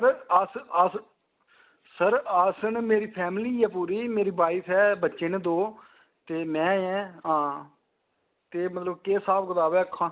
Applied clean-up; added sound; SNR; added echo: none; none; none; none.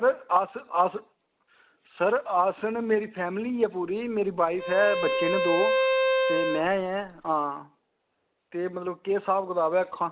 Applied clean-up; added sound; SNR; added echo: none; Bowed string instrument; -1 dB; none.